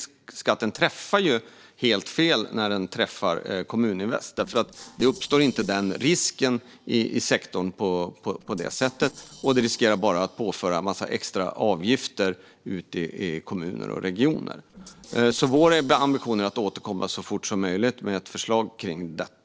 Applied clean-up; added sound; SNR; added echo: neural separator model SepFormer DNS4.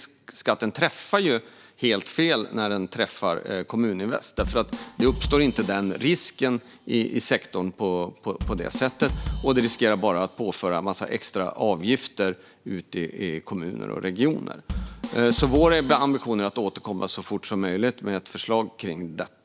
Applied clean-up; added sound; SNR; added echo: none; Bass drum / Drum kit; 10 dB; none.